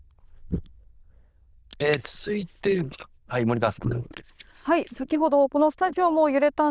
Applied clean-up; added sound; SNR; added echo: neural diffusion model UNIVERSE++.